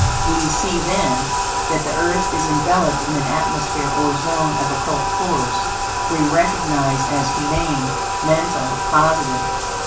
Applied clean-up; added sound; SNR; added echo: none; Bathtub (filling or washing); -1 dB; reverberation time 0.3 s.